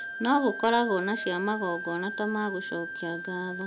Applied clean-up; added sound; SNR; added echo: none; Wind instrument, woodwind instrument; 8 dB; none.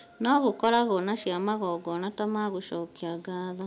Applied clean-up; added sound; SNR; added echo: none; none; none; none.